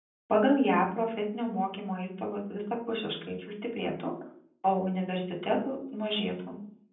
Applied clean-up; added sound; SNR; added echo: none; none; none; reverberation time 0.6 s.